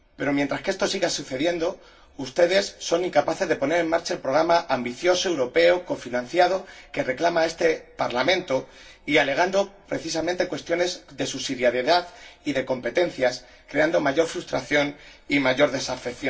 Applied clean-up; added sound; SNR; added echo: none; none; none; reverberation time 0.2 s.